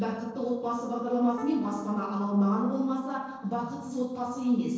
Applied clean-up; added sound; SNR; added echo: neural separator model SepFormer DNS4.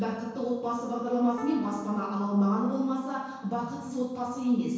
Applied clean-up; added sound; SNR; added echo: none; Piano; 19 dB; reverberation time 1.0 s.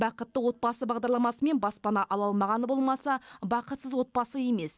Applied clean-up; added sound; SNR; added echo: none; none; none; none.